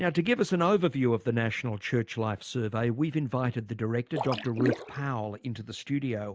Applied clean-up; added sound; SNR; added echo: none; Splash, splatter; 5 dB; none.